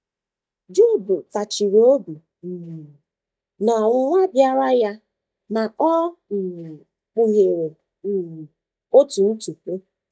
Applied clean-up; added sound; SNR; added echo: neural mask model DeepFilterNet 3.